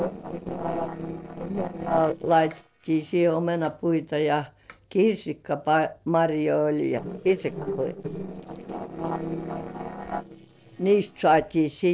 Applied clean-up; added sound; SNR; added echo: neural separator model SepFormer DNS4.